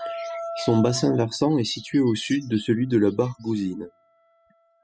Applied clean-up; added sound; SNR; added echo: classical method spectral subtraction.